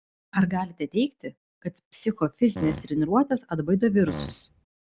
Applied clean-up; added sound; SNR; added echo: none; Fart; 10 dB; none.